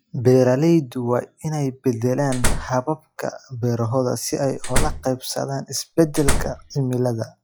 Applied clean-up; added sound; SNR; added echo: classical method log-MMSE.